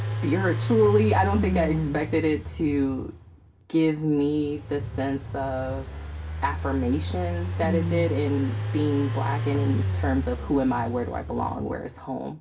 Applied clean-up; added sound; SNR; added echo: none; Engine; 4 dB; reverberation time 0.2 s.